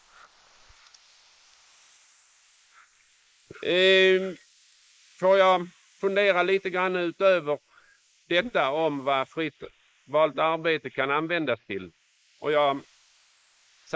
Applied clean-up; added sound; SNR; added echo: neural mask model Resemble Enhance denoiser.